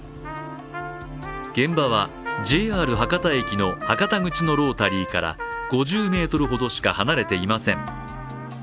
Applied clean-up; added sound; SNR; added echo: none; Trumpet; 10 dB; none.